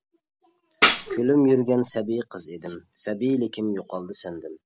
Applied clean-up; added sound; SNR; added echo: none; Tambourine; 1 dB; none.